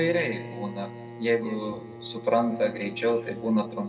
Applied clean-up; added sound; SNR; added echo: none; Bowed string instrument; 13 dB; reverberation time 1.2 s.